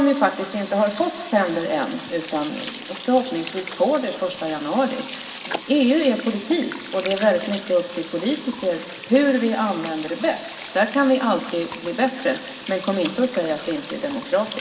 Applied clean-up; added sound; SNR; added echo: none; Sink (filling or washing) / Water tap, faucet; 10 dB; reverberation time 1.7 s.